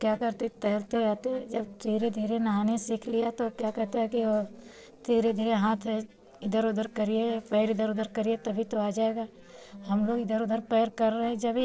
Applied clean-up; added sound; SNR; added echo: neural separator model SepFormer DNS4.